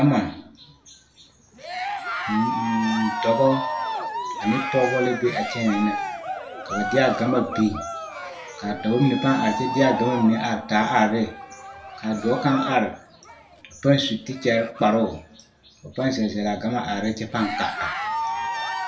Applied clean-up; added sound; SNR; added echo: none; Cheering; 7 dB; reverberation time 0.2 s.